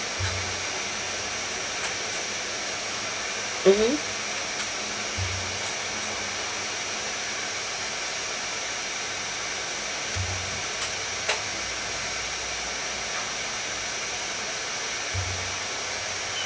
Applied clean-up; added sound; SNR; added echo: none; Bowed string instrument; 14 dB; none.